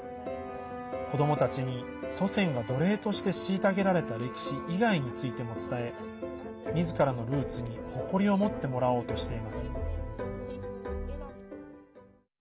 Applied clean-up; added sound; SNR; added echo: none; none; none; none.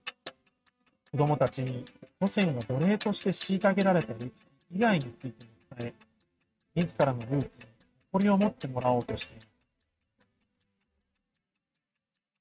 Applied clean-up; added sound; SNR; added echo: neural mask model RNNoise.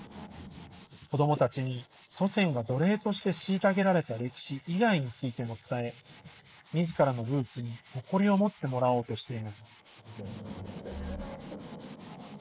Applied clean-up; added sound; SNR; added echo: neural mask model Resemble Enhance denoiser.